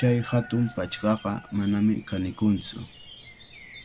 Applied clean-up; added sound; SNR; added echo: none; Bird vocalization, bird call, bird song; 17 dB; none.